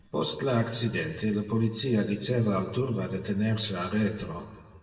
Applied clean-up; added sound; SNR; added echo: none; none; none; reverberation time 1.2 s.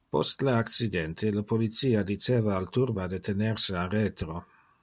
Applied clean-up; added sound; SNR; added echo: none; none; none; none.